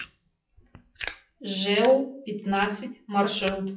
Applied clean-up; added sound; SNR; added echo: classical method WPE with log-MMSE.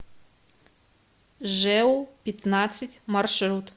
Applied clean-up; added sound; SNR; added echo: none; none; none; none.